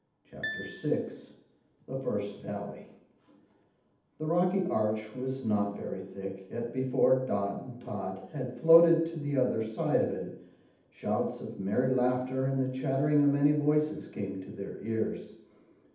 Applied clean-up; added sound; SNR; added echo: none; Piano; 11 dB; reverberation time 0.8 s.